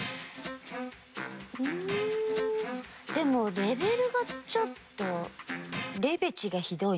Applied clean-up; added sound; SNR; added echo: none; none; none; none.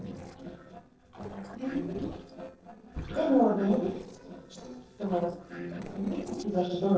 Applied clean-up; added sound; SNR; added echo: neural separator model SepFormer DNS4.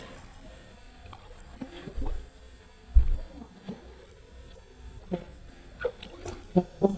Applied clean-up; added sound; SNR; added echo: neural mask model DeepFilterNet 3.